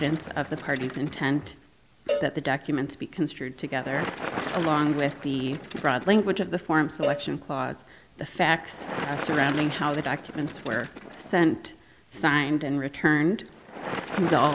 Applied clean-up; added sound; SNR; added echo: none; Bicycle + Cowbell; 9 dB; none.